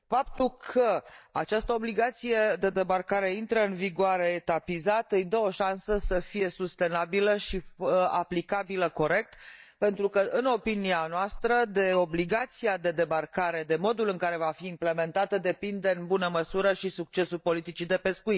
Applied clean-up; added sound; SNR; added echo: neural mask model DeepFilterNet 3.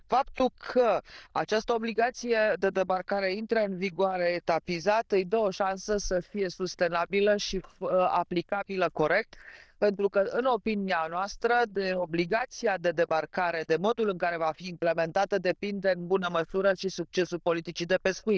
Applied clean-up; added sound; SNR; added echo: neural diffusion model UNIVERSE++.